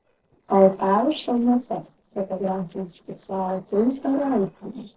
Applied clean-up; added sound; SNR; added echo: neural separator model SepFormer DNS4.